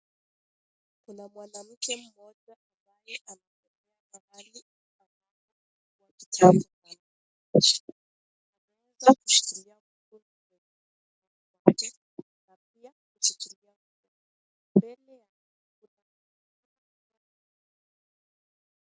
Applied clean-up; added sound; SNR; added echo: none; none; none; none.